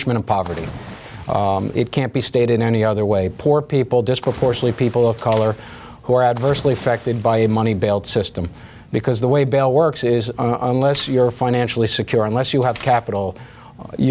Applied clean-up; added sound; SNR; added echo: none; Door + Splash, splatter; 20 dB; none.